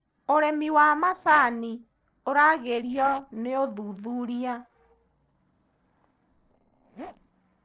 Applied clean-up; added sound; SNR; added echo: neural separator model SepFormer DNS4.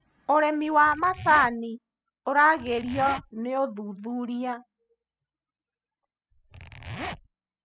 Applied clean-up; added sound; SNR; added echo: classical method spectral subtraction.